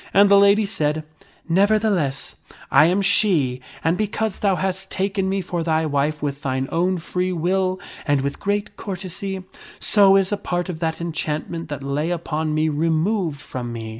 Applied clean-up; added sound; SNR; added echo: none; none; none; none.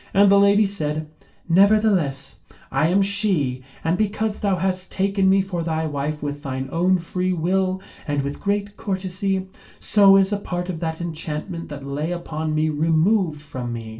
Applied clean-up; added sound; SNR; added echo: none; none; none; reverberation time 0.2 s.